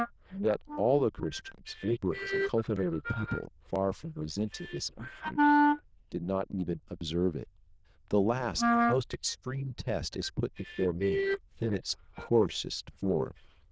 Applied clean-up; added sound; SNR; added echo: neural diffusion model UNIVERSE++.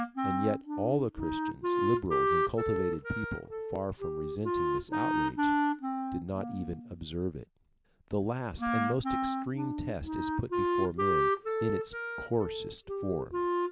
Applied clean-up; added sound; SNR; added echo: none; Wind instrument, woodwind instrument; -3 dB; none.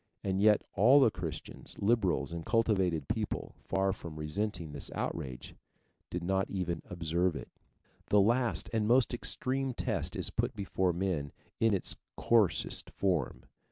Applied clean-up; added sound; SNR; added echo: none; none; none; none.